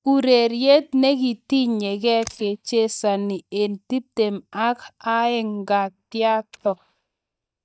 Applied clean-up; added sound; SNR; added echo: neural mask model DeepFilterNet 3.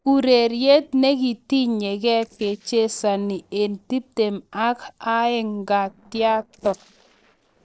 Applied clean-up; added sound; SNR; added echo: neural separator model SepFormer DNS4.